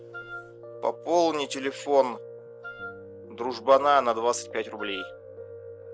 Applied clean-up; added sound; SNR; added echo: none; Piano + Wind instrument, woodwind instrument; 14 dB; none.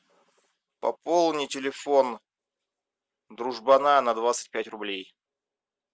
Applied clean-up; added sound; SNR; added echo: none; none; none; none.